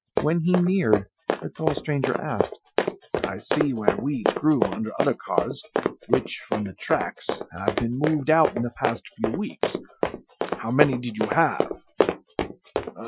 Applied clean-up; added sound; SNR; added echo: classical method Wiener filter.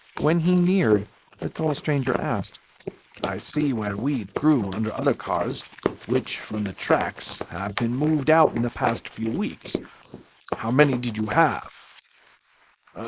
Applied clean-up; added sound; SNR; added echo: neural mask model Resemble Enhance denoiser.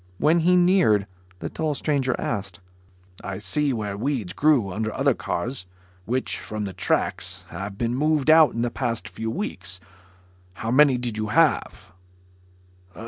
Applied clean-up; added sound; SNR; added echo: none; none; none; none.